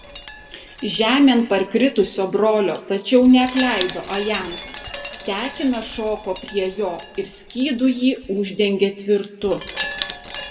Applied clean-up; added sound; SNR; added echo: none; Wind chime; 15 dB; reverberation time 1.3 s.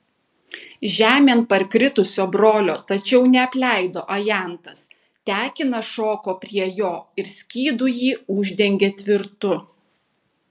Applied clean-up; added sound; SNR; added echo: none; none; none; none.